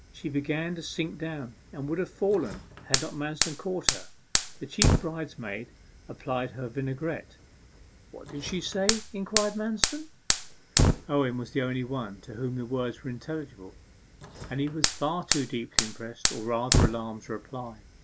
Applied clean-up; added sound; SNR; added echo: none; Fire; -1 dB; none.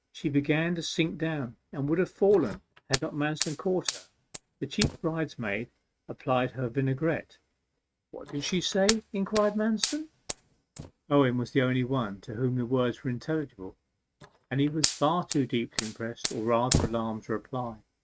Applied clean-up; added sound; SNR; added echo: neural mask model RNNoise.